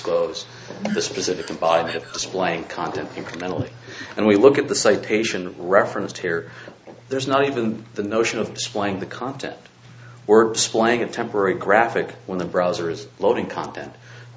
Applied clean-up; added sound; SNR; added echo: none; Whoosh, swoosh, swish + Breathing; 13 dB; none.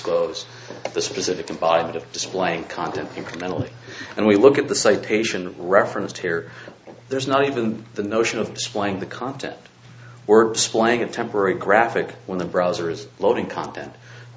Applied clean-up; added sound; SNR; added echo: none; none; none; none.